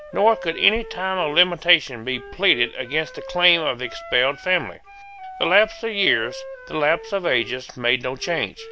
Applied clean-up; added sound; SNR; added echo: none; Wind instrument, woodwind instrument; 17 dB; none.